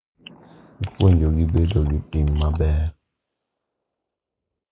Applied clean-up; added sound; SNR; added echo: neural mask model Resemble Enhance denoiser.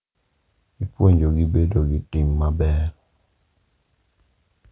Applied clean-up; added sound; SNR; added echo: none; none; none; none.